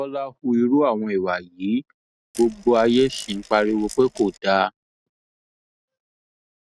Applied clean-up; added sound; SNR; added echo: neural mask model RNNoise.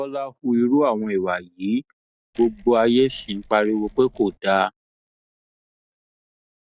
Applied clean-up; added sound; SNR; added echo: neural mask model DeepFilterNet 3.